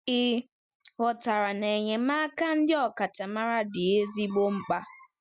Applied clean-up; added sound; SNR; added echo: none; none; none; none.